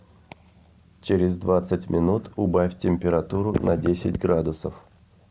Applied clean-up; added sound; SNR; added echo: none; none; none; none.